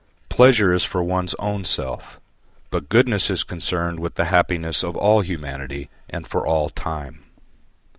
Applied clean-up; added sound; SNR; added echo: neural mask model Resemble Enhance denoiser.